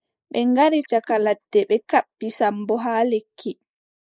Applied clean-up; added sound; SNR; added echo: neural mask model Resemble Enhance denoiser.